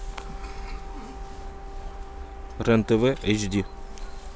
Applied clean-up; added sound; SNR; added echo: none; Wind instrument, woodwind instrument; 19 dB; none.